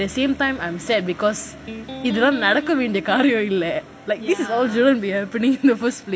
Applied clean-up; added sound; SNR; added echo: none; Electric guitar; 13 dB; none.